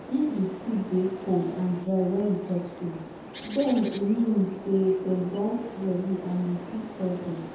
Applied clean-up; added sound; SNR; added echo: none; Bird; 13 dB; reverberation time 0.8 s.